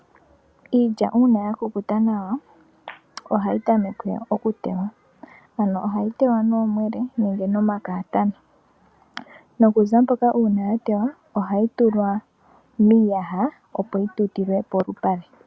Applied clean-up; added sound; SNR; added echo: none; none; none; none.